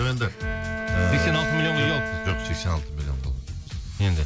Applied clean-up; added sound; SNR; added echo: none; Bowed string instrument; 4 dB; none.